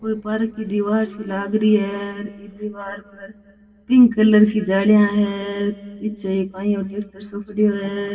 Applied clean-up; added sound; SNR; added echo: neural separator model SepFormer DNS4.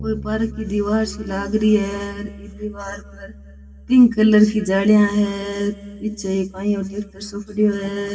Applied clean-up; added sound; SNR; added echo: none; Bass guitar; 19 dB; reverberation time 2.5 s.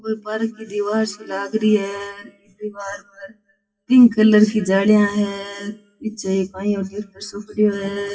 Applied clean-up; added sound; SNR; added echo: classical method WPE with log-MMSE.